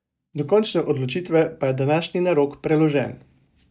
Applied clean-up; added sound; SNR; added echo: neural mask model DeepFilterNet 3.